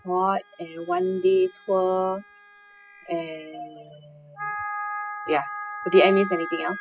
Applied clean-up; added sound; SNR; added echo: classical method spectral subtraction.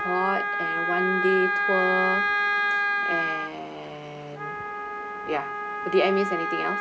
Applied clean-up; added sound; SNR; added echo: none; Wind instrument, woodwind instrument; -2 dB; none.